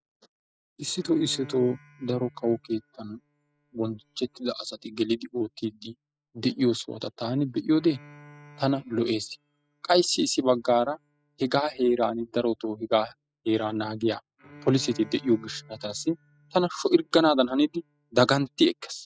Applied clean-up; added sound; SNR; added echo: classical method spectral subtraction.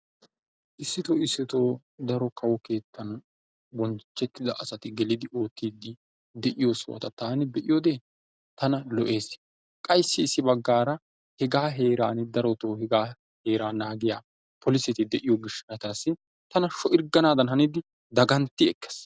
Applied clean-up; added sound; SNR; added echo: none; none; none; none.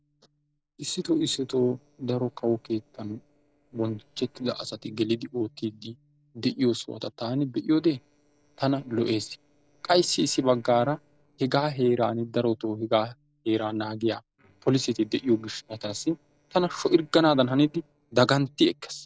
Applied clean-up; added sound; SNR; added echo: neural separator model SepFormer DNS4.